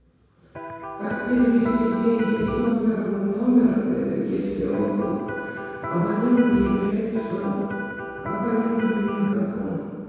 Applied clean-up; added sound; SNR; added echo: none; Electric guitar; 10 dB; reverberation time 2.0 s.